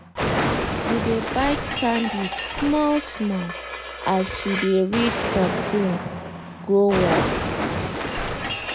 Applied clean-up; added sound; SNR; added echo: none; Explosion; 2 dB; none.